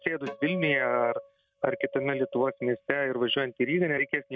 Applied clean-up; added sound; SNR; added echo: neural mask model RNNoise.